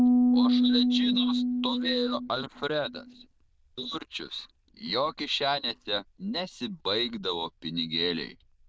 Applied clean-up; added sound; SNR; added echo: neural diffusion model UNIVERSE++.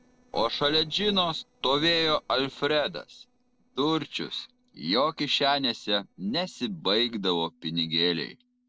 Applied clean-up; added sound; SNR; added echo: neural separator model SepFormer DNS4.